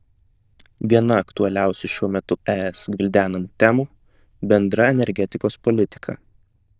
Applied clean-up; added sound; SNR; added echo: neural diffusion model UNIVERSE++.